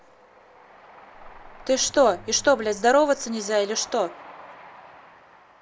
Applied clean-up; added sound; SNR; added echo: none; Buzz + Train; 20 dB; none.